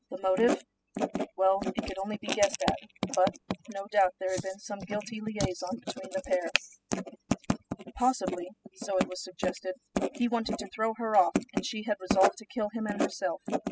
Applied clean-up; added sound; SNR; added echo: classical method spectral subtraction.